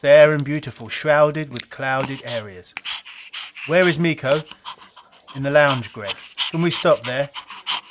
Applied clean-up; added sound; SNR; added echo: none; Dog; 13 dB; none.